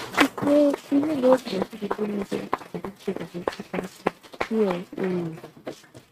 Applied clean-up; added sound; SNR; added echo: neural mask model RNNoise.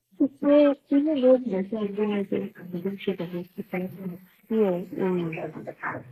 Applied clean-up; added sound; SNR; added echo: neural mask model Resemble Enhance denoiser.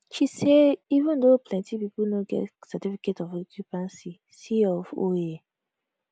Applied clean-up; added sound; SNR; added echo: none; none; none; none.